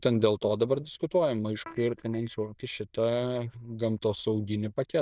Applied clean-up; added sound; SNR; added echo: neural diffusion model UNIVERSE++.